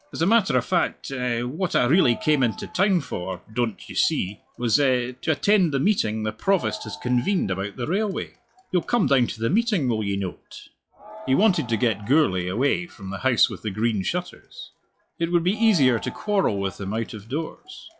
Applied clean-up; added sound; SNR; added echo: classical method log-MMSE.